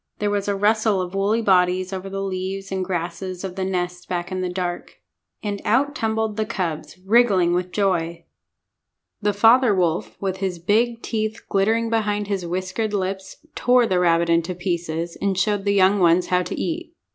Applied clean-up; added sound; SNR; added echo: none; none; none; none.